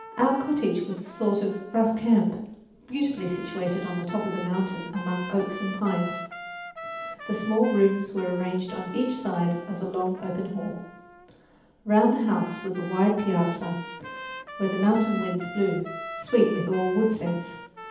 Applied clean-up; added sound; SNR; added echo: none; Trumpet; 14 dB; reverberation time 0.8 s.